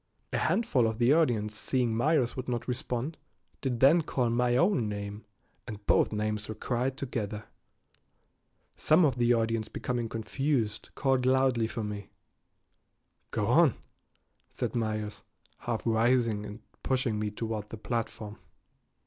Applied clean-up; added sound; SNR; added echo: none; none; none; none.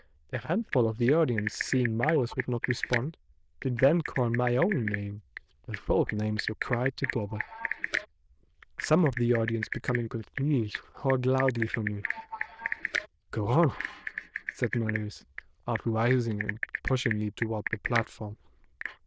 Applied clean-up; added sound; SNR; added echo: neural diffusion model UNIVERSE++.